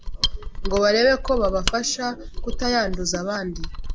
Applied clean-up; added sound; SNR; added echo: none; Mechanisms; 4 dB; none.